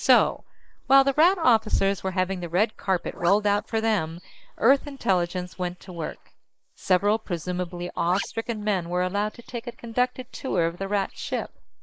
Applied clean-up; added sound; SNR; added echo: neural mask model Resemble Enhance denoiser.